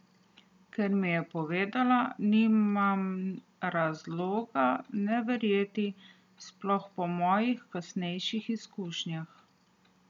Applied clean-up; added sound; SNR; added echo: none; none; none; none.